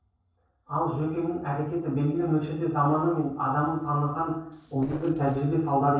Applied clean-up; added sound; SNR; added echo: neural separator model SepFormer DNS4.